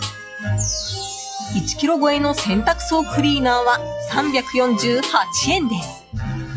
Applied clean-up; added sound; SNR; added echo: classical method log-MMSE.